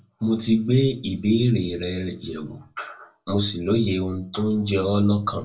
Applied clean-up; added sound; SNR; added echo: none; none; none; reverberation time 0.2 s.